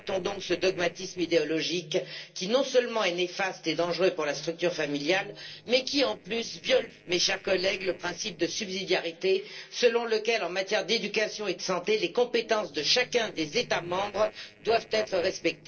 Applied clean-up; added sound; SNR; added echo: neural separator model SepFormer DNS4.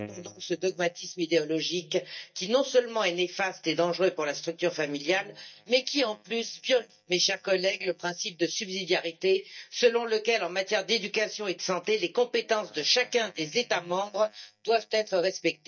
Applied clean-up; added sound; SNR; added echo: neural mask model DeepFilterNet 3.